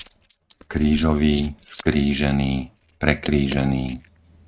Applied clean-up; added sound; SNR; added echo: neural mask model RNNoise.